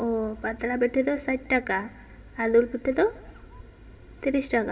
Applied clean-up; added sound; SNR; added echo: none; none; none; reverberation time 0.5 s.